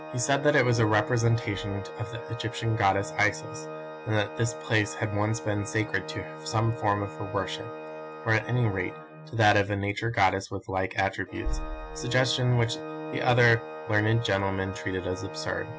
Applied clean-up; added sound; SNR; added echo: none; Organ; 11 dB; none.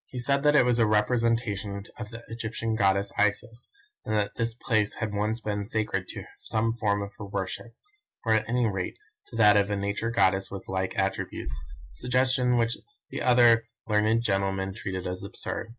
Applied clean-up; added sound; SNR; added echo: none; none; none; none.